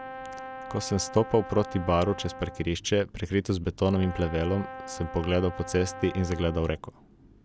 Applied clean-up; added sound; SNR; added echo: none; Brass instrument; 13 dB; none.